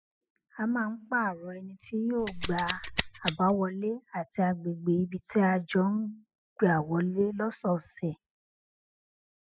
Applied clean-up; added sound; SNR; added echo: classical method spectral subtraction.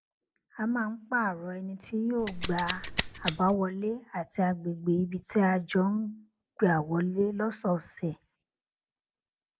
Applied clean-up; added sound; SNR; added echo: none; Scissors; -2 dB; none.